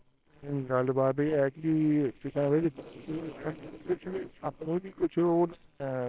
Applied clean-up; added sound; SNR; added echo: neural separator model SepFormer WHAMR!.